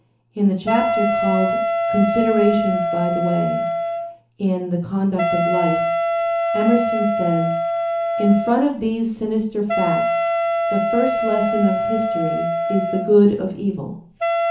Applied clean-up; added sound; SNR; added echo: none; Wind instrument, woodwind instrument; 0 dB; reverberation time 0.8 s.